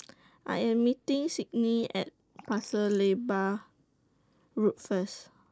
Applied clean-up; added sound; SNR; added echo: neural mask model Resemble Enhance denoiser.